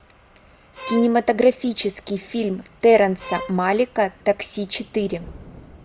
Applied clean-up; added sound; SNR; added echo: none; Bowed string instrument; 14 dB; none.